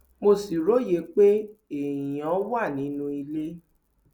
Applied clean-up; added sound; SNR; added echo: none; none; none; none.